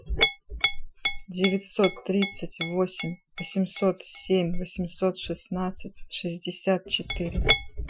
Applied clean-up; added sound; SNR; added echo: classical method Wiener filter.